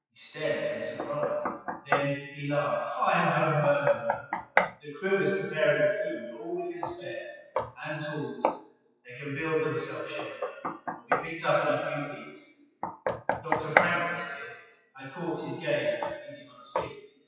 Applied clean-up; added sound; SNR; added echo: classical method WPE with log-MMSE.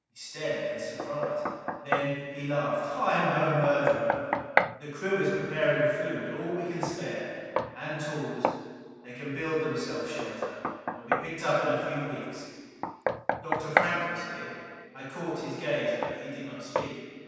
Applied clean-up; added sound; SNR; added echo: none; Knock; 4 dB; reverberation time 2.1 s.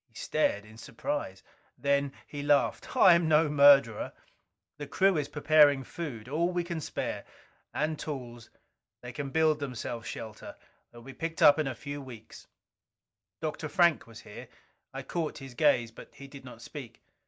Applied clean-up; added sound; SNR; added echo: none; none; none; none.